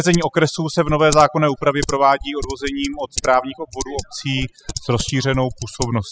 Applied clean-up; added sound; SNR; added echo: classical method spectral subtraction.